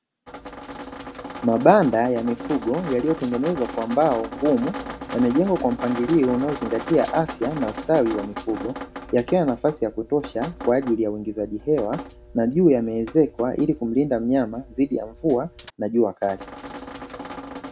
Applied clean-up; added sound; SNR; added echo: none; Drip; 13 dB; none.